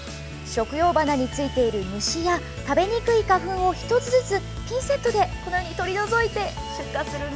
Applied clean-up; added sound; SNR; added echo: none; Sawing; 20 dB; none.